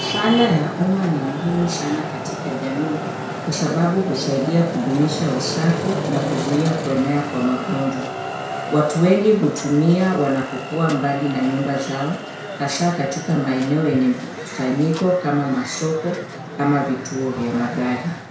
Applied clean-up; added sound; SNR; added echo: none; Traffic noise, roadway noise; 8 dB; reverberation time 0.6 s.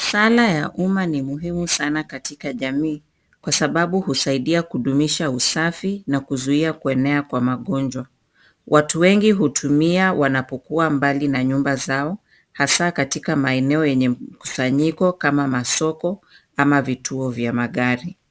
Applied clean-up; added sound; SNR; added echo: none; none; none; none.